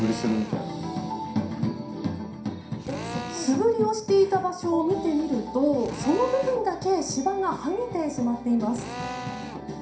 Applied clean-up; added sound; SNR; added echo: none; Drill; 15 dB; reverberation time 0.5 s.